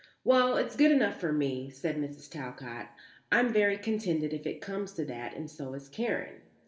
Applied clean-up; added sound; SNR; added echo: none; none; none; reverberation time 0.9 s.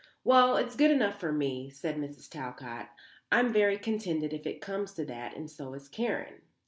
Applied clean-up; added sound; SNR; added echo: none; none; none; none.